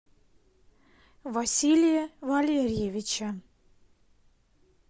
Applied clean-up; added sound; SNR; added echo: none; none; none; none.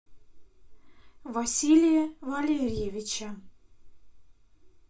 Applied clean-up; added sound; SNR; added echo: none; none; none; reverberation time 0.3 s.